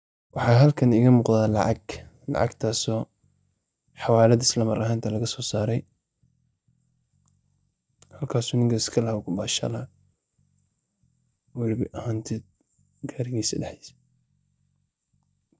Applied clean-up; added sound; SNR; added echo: neural mask model DeepFilterNet 3.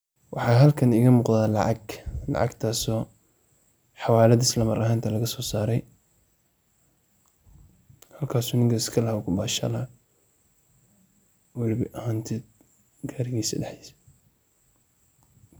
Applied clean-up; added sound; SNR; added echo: none; none; none; none.